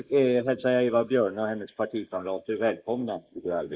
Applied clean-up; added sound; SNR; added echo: neural mask model Resemble Enhance denoiser.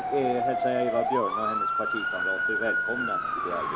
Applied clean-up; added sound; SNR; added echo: none; Motor vehicle (road) / Siren; -3 dB; none.